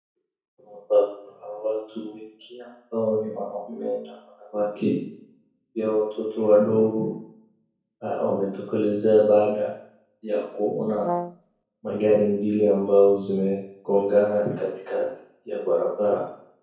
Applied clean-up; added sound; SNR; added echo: none; Brass instrument; 6 dB; reverberation time 0.6 s.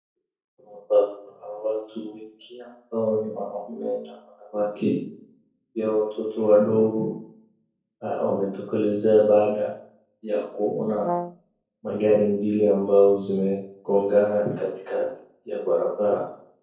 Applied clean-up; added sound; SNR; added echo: neural separator model SepFormer DNS4.